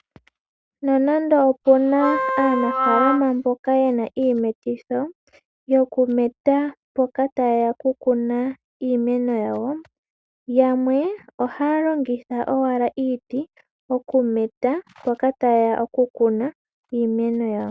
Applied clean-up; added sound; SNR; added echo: none; Wind instrument, woodwind instrument; 2 dB; none.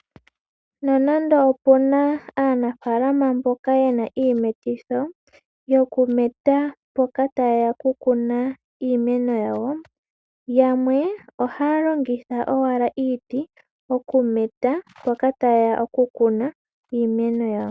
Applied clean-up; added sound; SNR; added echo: none; none; none; none.